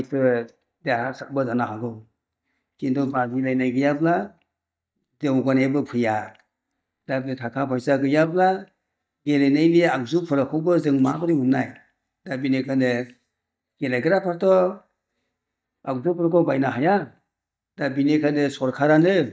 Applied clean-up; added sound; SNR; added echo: neural mask model DeepFilterNet 3.